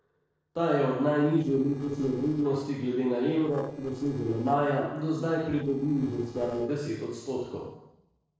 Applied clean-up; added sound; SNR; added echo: neural separator model SepFormer DNS4.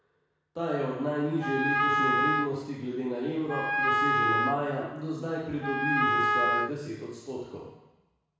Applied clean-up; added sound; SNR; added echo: none; Wind instrument, woodwind instrument; -5 dB; reverberation time 1.1 s.